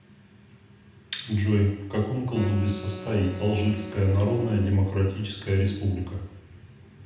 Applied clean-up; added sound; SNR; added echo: none; Wind instrument, woodwind instrument; 15 dB; reverberation time 0.9 s.